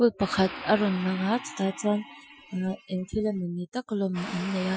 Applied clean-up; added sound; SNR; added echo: classical method Wiener filter.